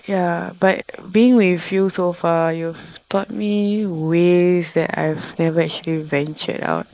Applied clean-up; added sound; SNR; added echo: neural mask model Resemble Enhance denoiser.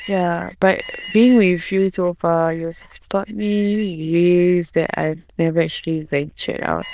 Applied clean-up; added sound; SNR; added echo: neural diffusion model UNIVERSE++.